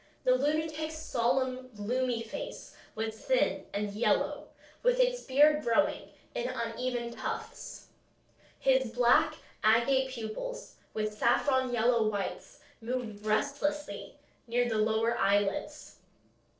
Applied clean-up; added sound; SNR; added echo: neural separator model SepFormer DNS4.